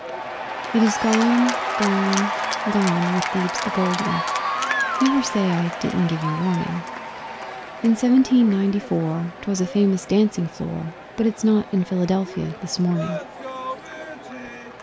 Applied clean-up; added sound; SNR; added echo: none; Applause / Cheering; 6 dB; none.